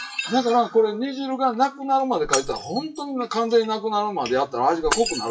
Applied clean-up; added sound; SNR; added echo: classical method WPE with log-MMSE.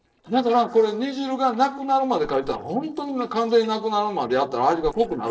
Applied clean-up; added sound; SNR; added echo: neural separator model SepFormer DNS4.